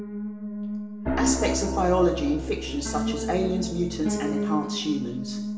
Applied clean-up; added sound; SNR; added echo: none; Piano; 1 dB; reverberation time 0.8 s.